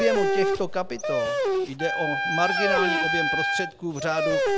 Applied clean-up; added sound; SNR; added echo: none; Dog + Trumpet; -4 dB; none.